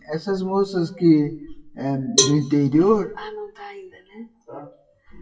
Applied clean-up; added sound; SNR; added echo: classical method WPE with log-MMSE.